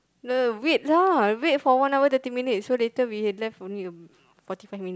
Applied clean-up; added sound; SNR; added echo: none; none; none; none.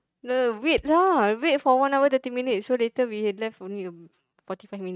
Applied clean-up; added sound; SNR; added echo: neural mask model RNNoise.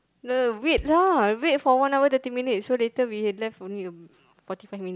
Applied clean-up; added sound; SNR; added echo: none; Bass drum; 18 dB; none.